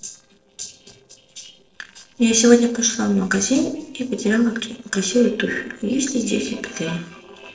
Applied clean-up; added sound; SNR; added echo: neural separator model SepFormer DNS4.